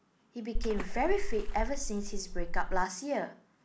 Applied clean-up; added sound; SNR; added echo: none; Water / Splash, splatter; -4 dB; none.